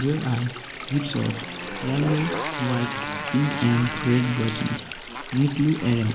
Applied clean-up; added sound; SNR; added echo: none; Stream + Motorcycle; 7 dB; none.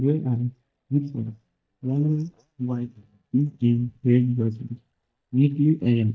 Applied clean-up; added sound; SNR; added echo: neural mask model DeepFilterNet 3.